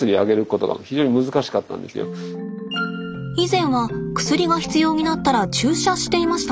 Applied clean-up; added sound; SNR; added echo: none; none; none; none.